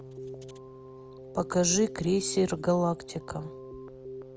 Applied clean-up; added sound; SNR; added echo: none; Keyboard (musical); 13 dB; none.